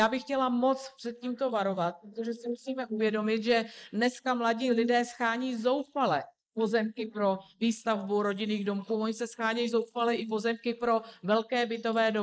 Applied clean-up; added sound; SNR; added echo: neural mask model Resemble Enhance denoiser.